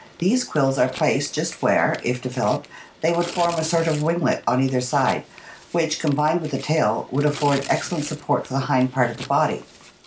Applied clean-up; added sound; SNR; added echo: none; Tearing; 18 dB; none.